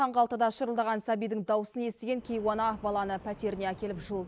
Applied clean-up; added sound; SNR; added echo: none; none; none; none.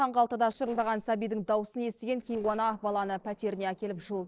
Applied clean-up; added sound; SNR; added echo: neural separator model SepFormer DNS4.